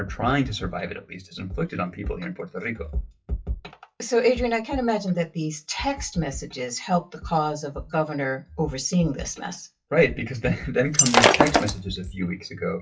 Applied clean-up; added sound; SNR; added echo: classical method WPE with log-MMSE.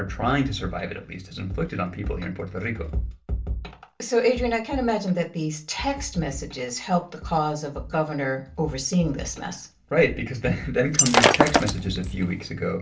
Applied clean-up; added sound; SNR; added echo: none; Shatter; -4 dB; reverberation time 0.3 s.